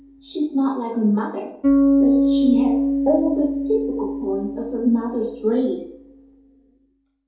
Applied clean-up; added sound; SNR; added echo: none; Bass guitar; -1 dB; reverberation time 2.4 s.